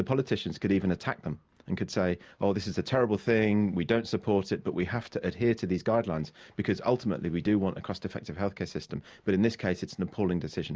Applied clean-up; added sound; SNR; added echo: none; none; none; none.